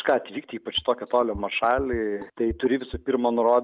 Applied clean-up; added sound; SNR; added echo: neural mask model RNNoise.